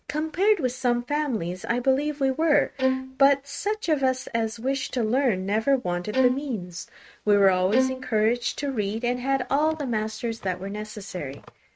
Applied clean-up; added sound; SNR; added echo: neural mask model RNNoise.